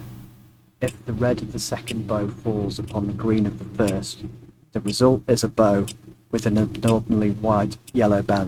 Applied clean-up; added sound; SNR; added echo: neural mask model RNNoise.